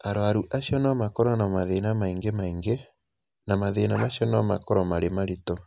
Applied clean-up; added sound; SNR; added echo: none; Bark; 18 dB; none.